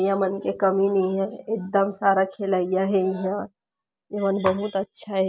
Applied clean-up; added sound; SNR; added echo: none; none; none; none.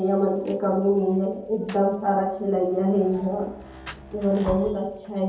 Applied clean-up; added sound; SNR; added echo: none; Rain; 19 dB; reverberation time 0.8 s.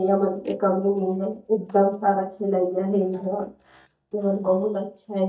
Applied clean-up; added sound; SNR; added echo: neural mask model DeepFilterNet 3.